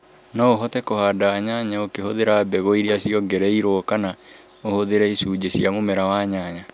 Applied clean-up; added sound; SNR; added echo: none; none; none; none.